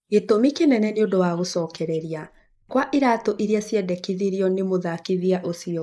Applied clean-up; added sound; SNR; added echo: neural mask model Resemble Enhance denoiser.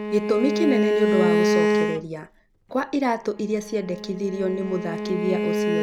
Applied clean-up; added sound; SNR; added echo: none; Bowed string instrument; -1 dB; none.